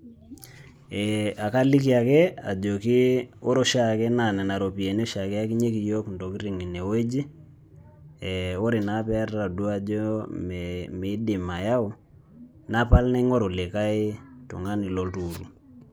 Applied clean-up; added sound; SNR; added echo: none; none; none; none.